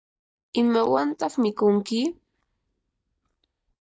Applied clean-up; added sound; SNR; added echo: neural mask model DeepFilterNet 3.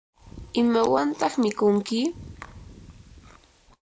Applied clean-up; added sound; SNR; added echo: none; Chewing, mastication; 19 dB; none.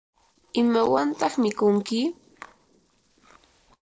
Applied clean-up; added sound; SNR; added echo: neural separator model SepFormer DNS4.